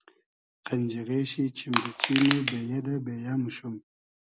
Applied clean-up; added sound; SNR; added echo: none; Crushing; 2 dB; none.